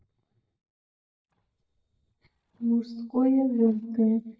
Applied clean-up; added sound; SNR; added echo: neural mask model DeepFilterNet 3.